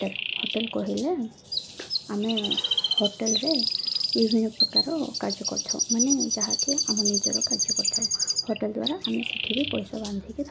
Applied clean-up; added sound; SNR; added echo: none; Chirp, tweet; -1 dB; none.